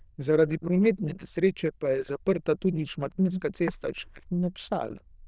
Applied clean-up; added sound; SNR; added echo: neural diffusion model UNIVERSE++.